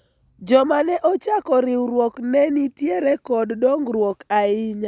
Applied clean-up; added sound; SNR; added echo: none; none; none; none.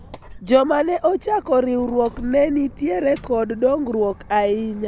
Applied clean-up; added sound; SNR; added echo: none; Squeak; 19 dB; none.